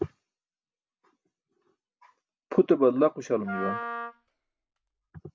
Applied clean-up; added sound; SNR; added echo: none; Wind instrument, woodwind instrument; 8 dB; none.